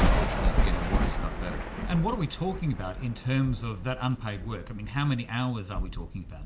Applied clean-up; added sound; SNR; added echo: none; Thunder; -2 dB; reverberation time 0.4 s.